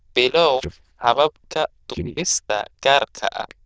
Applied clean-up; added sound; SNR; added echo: neural diffusion model UNIVERSE++.